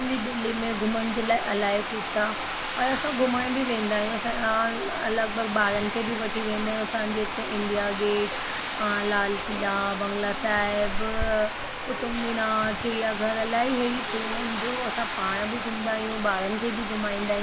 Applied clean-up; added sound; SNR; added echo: none; Bathtub (filling or washing); 3 dB; none.